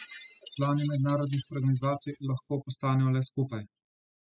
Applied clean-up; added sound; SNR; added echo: classical method spectral subtraction.